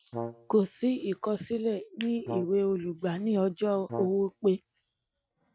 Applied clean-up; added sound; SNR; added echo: neural mask model RNNoise.